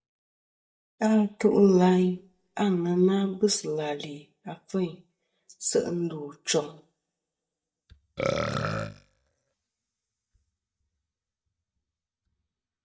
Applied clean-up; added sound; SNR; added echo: neural mask model DeepFilterNet 3.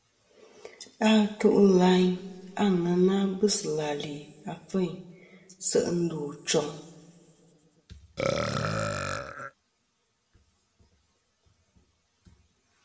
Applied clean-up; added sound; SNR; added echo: none; Burping, eructation; 5 dB; reverberation time 1.1 s.